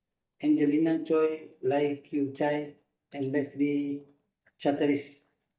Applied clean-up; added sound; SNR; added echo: neural mask model DeepFilterNet 3.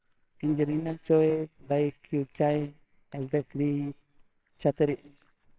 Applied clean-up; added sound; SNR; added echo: neural separator model SepFormer WHAMR!.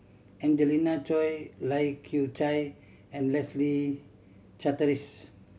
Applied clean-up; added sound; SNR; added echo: none; none; none; none.